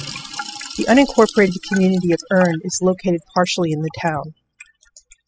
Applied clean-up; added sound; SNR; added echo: classical method spectral subtraction.